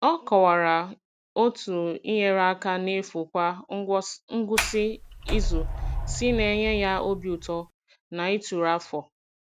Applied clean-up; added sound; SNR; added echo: none; Sliding door; 3 dB; none.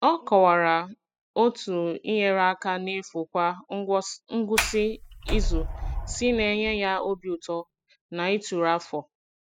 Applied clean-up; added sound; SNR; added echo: classical method spectral subtraction.